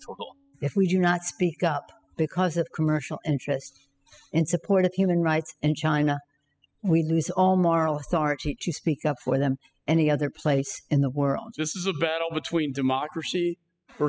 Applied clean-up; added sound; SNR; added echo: classical method spectral subtraction.